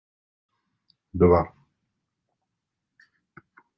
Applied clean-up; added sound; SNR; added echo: none; none; none; none.